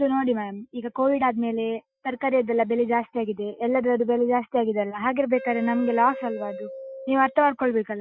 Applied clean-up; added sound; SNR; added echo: classical method Wiener filter.